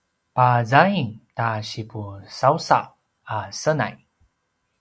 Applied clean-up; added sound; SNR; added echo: none; none; none; none.